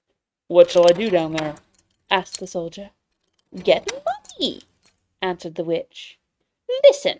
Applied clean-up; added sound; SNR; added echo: neural mask model RNNoise.